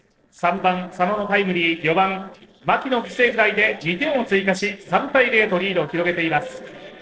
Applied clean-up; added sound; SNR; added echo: neural separator model SepFormer DNS4.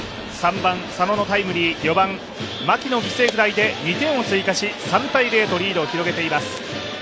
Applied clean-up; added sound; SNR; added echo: none; none; none; none.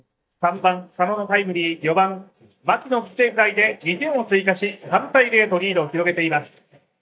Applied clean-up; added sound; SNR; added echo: neural mask model DeepFilterNet 3.